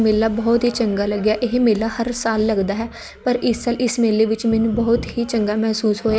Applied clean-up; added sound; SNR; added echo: none; none; none; none.